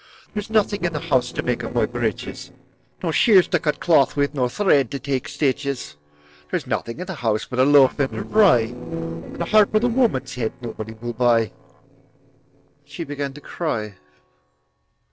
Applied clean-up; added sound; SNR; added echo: neural separator model SepFormer DNS4.